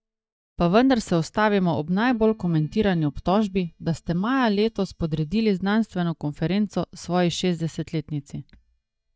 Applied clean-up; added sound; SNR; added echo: neural mask model DeepFilterNet 3.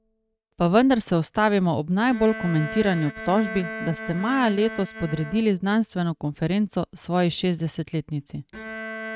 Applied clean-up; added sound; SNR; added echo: neural mask model RNNoise.